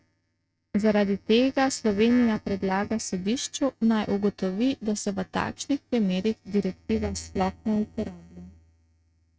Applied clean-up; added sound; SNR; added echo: neural mask model RNNoise.